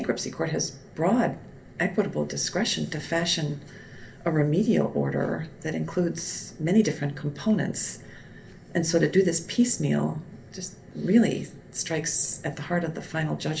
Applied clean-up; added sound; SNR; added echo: none; none; none; reverberation time 0.3 s.